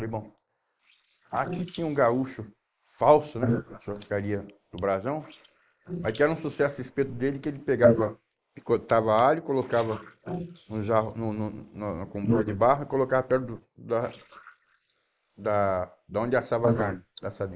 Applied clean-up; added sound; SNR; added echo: neural mask model Resemble Enhance denoiser.